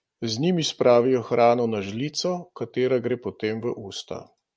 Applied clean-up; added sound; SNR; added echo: none; none; none; none.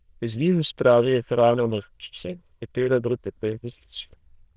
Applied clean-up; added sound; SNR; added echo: neural diffusion model UNIVERSE++.